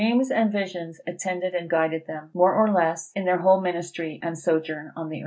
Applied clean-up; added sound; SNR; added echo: none; none; none; none.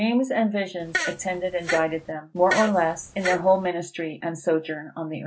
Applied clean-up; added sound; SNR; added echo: none; Fart; 7 dB; none.